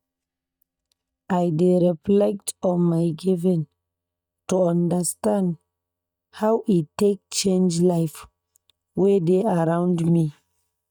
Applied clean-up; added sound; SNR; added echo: neural mask model DeepFilterNet 3.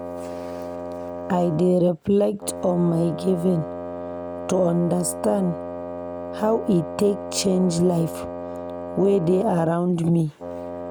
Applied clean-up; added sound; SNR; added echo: none; Wind instrument, woodwind instrument; 9 dB; none.